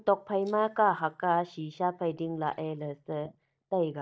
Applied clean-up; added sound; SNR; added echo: neural mask model DeepFilterNet 3.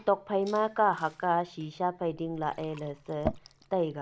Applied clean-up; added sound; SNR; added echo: none; Fill (with liquid) / Glass; 13 dB; none.